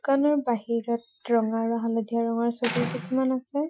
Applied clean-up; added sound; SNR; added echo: classical method Wiener filter.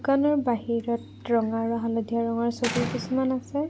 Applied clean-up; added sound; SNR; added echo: none; Slam; 13 dB; none.